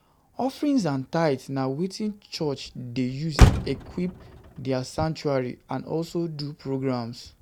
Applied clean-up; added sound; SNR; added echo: none; Motor vehicle (road); 1 dB; none.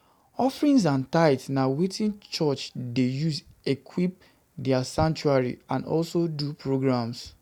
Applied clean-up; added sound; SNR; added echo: none; none; none; none.